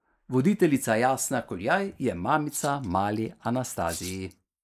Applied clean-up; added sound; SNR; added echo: neural mask model Resemble Enhance denoiser.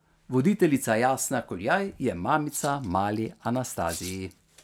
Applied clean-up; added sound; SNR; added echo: none; Rattle (instrument); 19 dB; none.